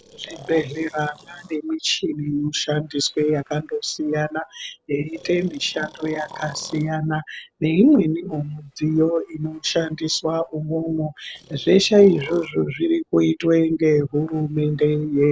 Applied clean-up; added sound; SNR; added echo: neural separator model SepFormer DNS4.